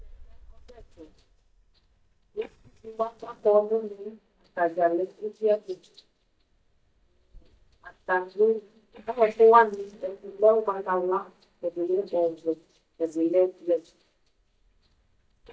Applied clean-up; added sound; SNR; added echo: neural mask model DeepFilterNet 3.